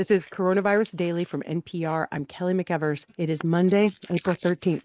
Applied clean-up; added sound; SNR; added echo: neural mask model Resemble Enhance denoiser.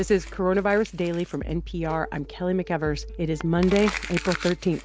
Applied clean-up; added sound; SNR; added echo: none; Crumpling, crinkling; 14 dB; none.